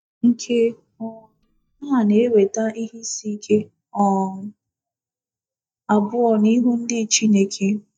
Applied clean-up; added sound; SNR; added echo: neural mask model DeepFilterNet 3.